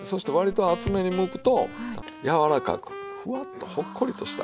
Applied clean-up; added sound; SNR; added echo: none; Raindrop / Drip + Wind instrument, woodwind instrument; 13 dB; none.